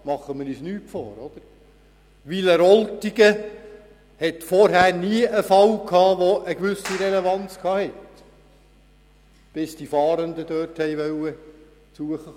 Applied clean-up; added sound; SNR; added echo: none; Clapping; 17 dB; none.